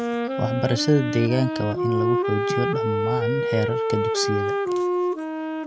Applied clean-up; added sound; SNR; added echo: none; Wind instrument, woodwind instrument; -1 dB; none.